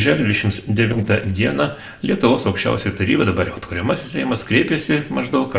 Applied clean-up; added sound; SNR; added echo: neural separator model SepFormer DNS4.